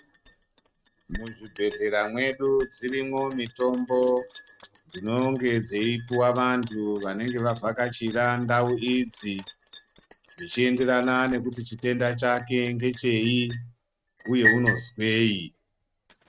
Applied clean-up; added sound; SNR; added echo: neural mask model RNNoise.